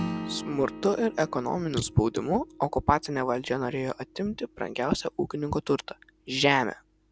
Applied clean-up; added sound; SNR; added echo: none; Acoustic guitar / Strum; 14 dB; none.